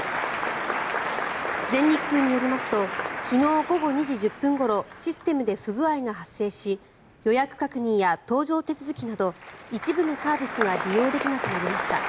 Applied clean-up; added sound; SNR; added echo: none; Applause; 6 dB; none.